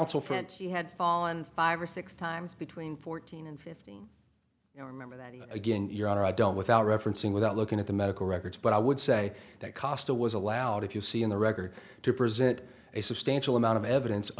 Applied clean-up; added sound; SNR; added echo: none; none; none; none.